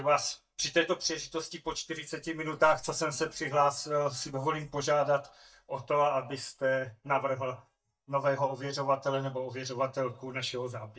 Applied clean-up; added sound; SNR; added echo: neural mask model DeepFilterNet 3.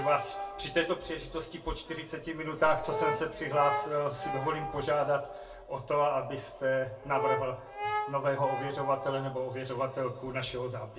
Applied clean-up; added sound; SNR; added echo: none; Brass instrument; 7 dB; reverberation time 0.2 s.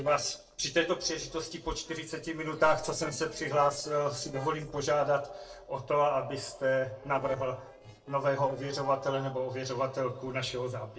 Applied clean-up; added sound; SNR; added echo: neural separator model SepFormer DNS4.